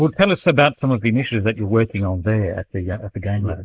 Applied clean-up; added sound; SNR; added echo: neural mask model Resemble Enhance denoiser.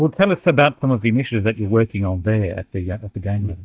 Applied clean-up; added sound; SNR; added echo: neural mask model DeepFilterNet 3.